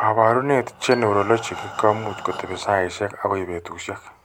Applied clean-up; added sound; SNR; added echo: none; Breathing + Marimba, xylophone; 17 dB; none.